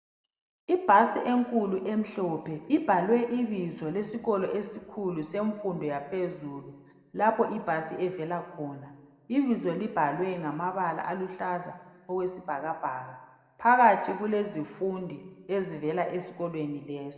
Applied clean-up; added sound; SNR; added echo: none; none; none; reverberation time 1.3 s.